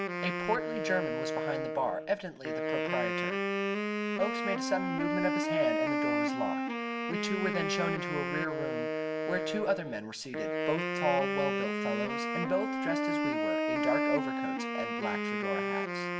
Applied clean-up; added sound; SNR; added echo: none; Wind instrument, woodwind instrument; -3 dB; reverberation time 0.3 s.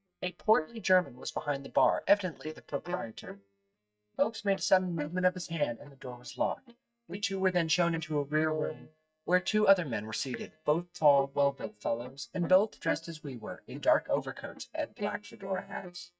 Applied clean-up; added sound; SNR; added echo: neural mask model DeepFilterNet 3.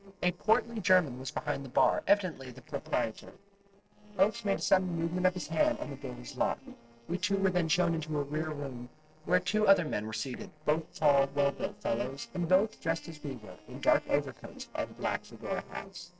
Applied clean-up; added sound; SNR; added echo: neural separator model SepFormer DNS4.